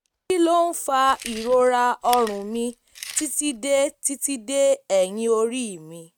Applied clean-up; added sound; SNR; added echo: neural mask model RNNoise.